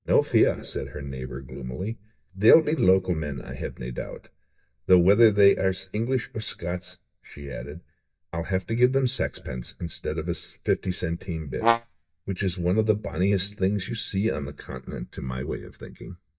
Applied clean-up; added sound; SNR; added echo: neural mask model DeepFilterNet 3.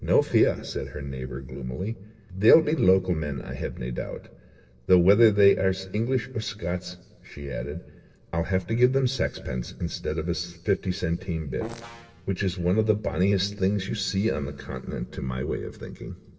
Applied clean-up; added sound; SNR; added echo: neural separator model SepFormer DNS4.